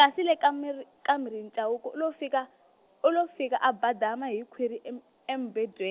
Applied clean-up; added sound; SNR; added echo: none; none; none; none.